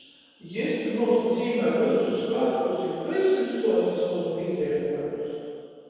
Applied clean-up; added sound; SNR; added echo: none; none; none; reverberation time 2.1 s.